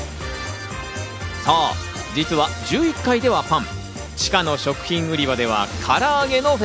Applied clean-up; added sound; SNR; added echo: none; none; none; none.